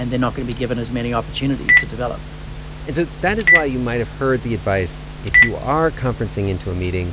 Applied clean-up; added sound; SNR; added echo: none; Telephone; 0 dB; none.